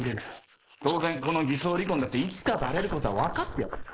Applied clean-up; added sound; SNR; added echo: neural mask model Resemble Enhance denoiser.